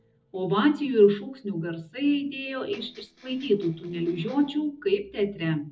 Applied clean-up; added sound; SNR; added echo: neural separator model SepFormer DNS4.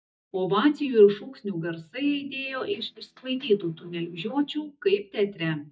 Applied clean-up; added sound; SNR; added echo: neural mask model DeepFilterNet 3.